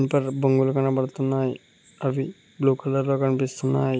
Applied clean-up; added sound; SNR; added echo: none; none; none; none.